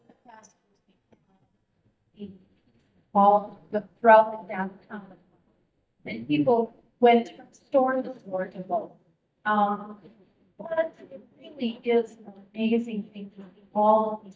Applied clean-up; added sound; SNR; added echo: neural mask model DeepFilterNet 3.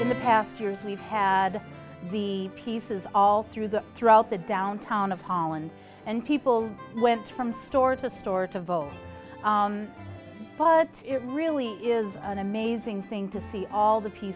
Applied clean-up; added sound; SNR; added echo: none; none; none; none.